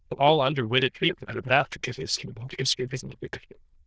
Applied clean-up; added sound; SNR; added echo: neural diffusion model UNIVERSE++.